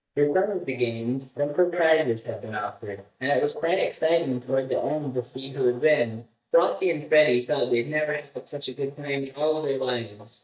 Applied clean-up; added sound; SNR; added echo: neural mask model DeepFilterNet 3.